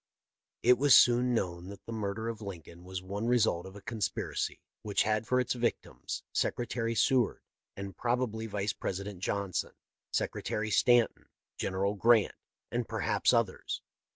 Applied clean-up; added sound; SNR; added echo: none; none; none; none.